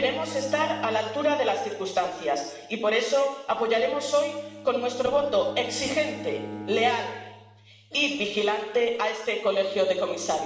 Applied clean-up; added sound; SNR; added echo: none; Bowed string instrument; 16 dB; reverberation time 1.0 s.